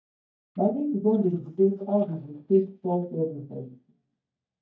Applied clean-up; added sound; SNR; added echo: neural mask model DeepFilterNet 3.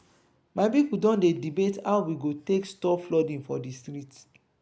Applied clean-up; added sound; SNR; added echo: none; none; none; none.